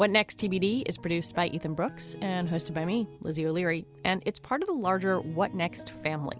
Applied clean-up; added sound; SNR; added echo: none; none; none; none.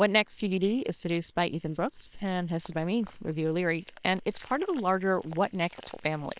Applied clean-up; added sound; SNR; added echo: neural separator model SepFormer WHAM!.